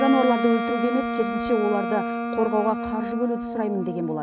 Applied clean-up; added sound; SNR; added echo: none; Wind instrument, woodwind instrument; 3 dB; none.